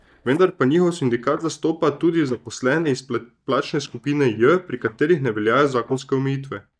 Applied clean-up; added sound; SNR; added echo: neural mask model DeepFilterNet 3.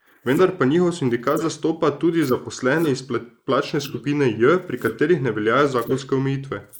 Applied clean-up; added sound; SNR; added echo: neural mask model Resemble Enhance denoiser.